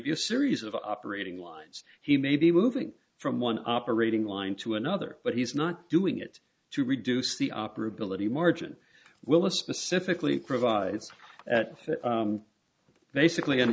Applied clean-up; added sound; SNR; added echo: none; none; none; none.